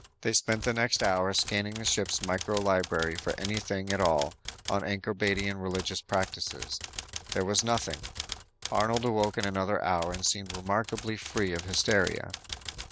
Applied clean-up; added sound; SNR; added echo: none; Typewriter; 11 dB; none.